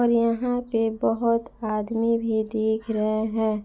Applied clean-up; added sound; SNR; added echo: none; none; none; none.